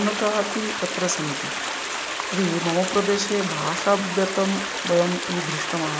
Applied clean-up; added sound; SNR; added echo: none; Stream; 4 dB; none.